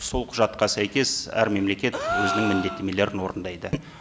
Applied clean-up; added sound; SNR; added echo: none; Gasp; 5 dB; none.